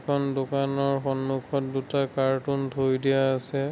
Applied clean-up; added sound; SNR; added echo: none; none; none; none.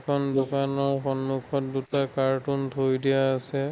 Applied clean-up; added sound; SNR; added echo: neural mask model Resemble Enhance denoiser.